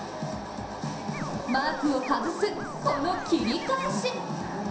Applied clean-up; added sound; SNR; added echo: none; Scratching (performance technique); 11 dB; reverberation time 0.7 s.